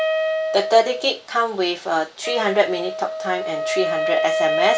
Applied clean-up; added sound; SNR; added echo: none; Wind instrument, woodwind instrument; 2 dB; none.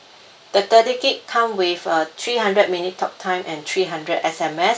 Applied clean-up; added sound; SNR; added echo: none; none; none; none.